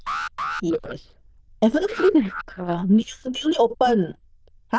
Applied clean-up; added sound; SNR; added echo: neural diffusion model UNIVERSE++.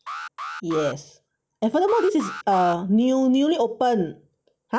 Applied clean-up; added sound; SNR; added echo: none; Alarm; 14 dB; none.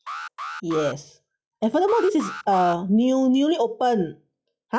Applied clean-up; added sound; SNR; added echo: classical method log-MMSE.